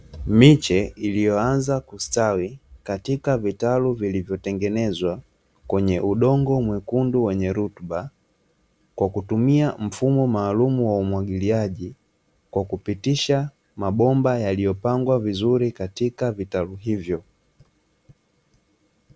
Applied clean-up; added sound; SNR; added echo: none; none; none; none.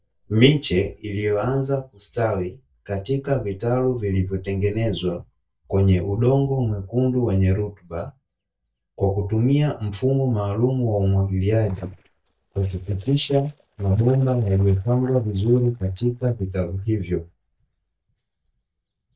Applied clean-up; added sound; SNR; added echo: neural mask model DeepFilterNet 3.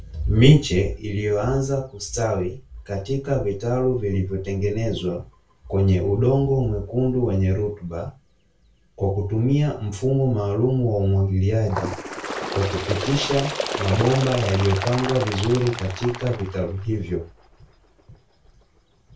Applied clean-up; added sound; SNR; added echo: none; Bird; 13 dB; reverberation time 0.2 s.